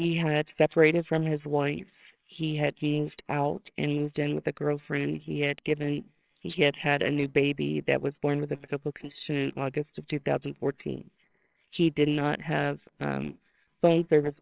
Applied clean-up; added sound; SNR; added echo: neural separator model SepFormer WHAMR!.